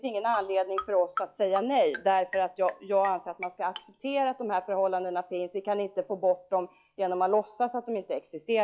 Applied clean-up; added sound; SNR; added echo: classical method log-MMSE.